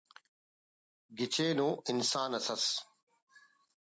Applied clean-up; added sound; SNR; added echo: none; none; none; none.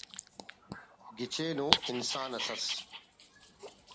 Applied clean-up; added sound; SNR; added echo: none; Dog; 0 dB; none.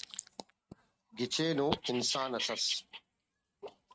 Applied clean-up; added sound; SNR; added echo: neural mask model RNNoise.